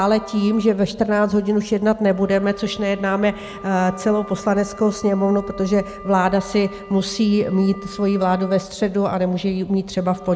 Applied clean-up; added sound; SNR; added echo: none; Wind instrument, woodwind instrument; 19 dB; none.